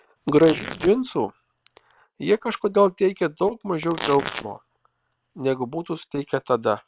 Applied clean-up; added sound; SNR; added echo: neural separator model SepFormer WHAM!.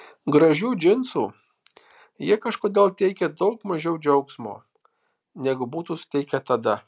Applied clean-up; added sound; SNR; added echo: none; none; none; none.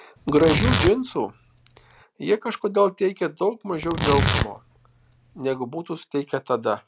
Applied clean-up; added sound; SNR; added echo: none; Tearing; 2 dB; none.